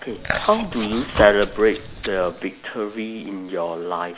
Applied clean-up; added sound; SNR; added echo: none; Chewing, mastication; 7 dB; none.